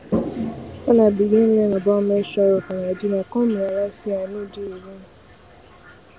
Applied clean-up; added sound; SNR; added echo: none; Toilet flush; 13 dB; none.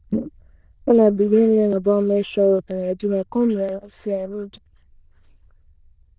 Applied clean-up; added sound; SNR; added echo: neural diffusion model UNIVERSE++.